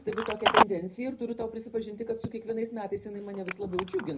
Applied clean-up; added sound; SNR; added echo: none; Telephone; -1 dB; reverberation time 0.4 s.